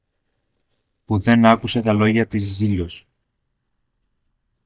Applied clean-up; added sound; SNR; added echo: neural mask model DeepFilterNet 3.